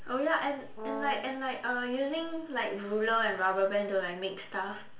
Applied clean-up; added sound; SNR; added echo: none; Brass instrument; 10 dB; reverberation time 0.4 s.